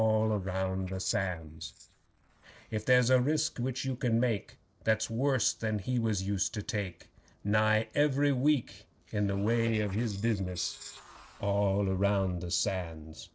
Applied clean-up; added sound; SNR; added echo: neural separator model SepFormer DNS4.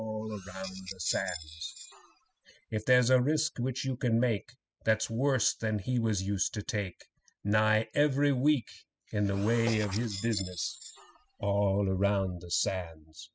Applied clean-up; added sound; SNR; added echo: classical method spectral subtraction.